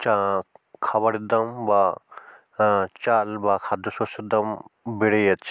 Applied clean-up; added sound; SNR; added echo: none; none; none; none.